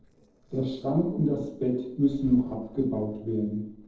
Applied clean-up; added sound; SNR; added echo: neural separator model SepFormer DNS4.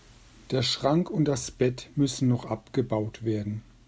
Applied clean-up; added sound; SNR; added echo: none; none; none; none.